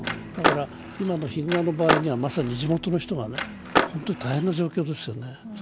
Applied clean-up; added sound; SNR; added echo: none; Skateboard; 1 dB; none.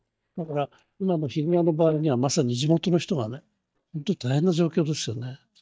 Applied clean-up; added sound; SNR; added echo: neural mask model DeepFilterNet 3.